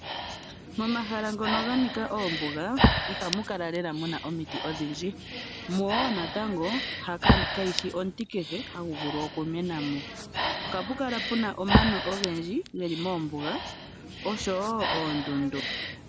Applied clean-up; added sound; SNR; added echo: none; Breathing; 0 dB; none.